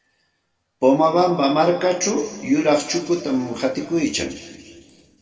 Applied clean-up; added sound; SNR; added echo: none; none; none; reverberation time 1.9 s.